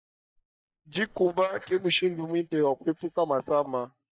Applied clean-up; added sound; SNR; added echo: neural mask model DeepFilterNet 3.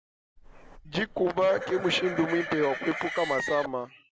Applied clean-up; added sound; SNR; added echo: none; Livestock, farm animals, working animals; 8 dB; none.